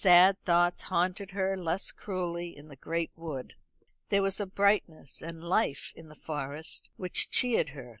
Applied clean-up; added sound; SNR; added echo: none; none; none; none.